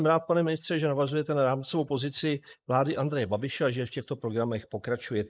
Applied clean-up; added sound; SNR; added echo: neural mask model Resemble Enhance denoiser.